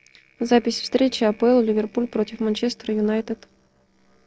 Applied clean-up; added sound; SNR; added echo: neural separator model SepFormer DNS4.